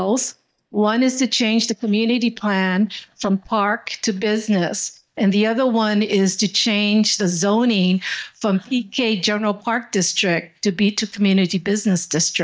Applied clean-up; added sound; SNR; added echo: neural mask model DeepFilterNet 3.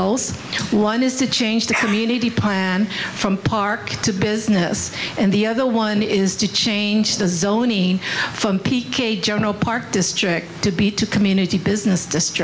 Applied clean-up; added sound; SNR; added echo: none; none; none; none.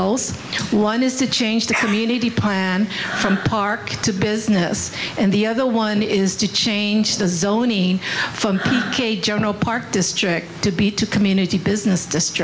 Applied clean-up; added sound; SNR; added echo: none; Breathing; 11 dB; none.